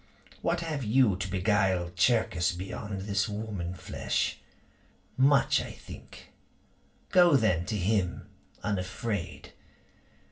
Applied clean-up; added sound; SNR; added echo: none; none; none; reverberation time 0.2 s.